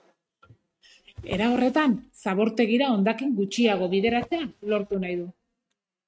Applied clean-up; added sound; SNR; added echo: neural mask model RNNoise.